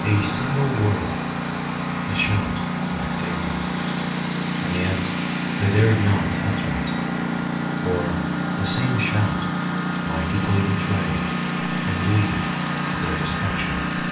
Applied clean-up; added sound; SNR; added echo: none; Engine; -1 dB; reverberation time 0.6 s.